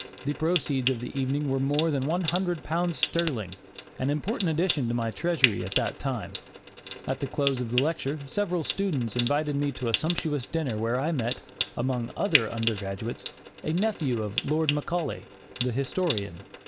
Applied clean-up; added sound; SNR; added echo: none; Trickle, dribble / Sink (filling or washing) / Water tap, faucet; 7 dB; none.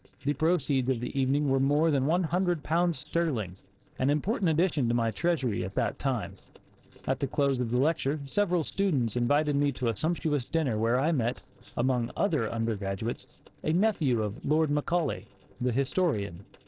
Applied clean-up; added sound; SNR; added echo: neural separator model SepFormer DNS4.